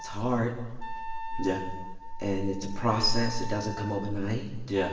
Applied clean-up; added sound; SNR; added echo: none; Wind instrument, woodwind instrument; 13 dB; reverberation time 1.1 s.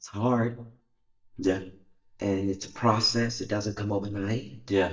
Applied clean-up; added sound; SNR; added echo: neural mask model DeepFilterNet 3.